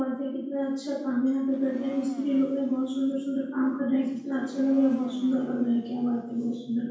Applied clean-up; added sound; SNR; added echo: none; Domestic sounds, home sounds; 18 dB; reverberation time 0.6 s.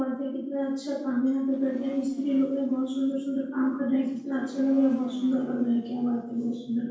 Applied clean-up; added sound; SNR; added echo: neural separator model SepFormer DNS4.